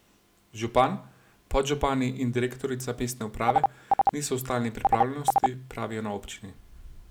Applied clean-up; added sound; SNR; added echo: none; Telephone; -3 dB; none.